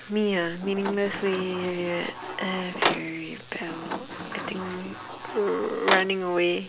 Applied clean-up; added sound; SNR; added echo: none; Sliding door; 4 dB; none.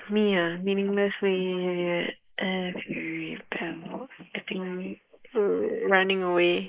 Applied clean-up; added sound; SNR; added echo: neural mask model Resemble Enhance denoiser.